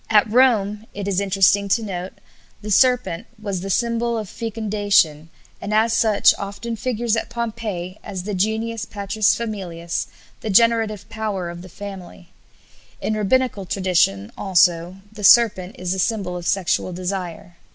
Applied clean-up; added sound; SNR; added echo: none; none; none; none.